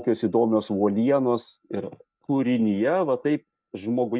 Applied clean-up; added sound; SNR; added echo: neural mask model DeepFilterNet 3.